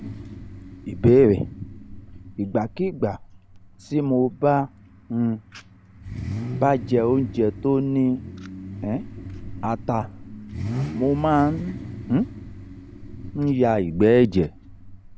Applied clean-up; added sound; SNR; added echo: none; Idling / Accelerating, revving, vroom / Car; 12 dB; none.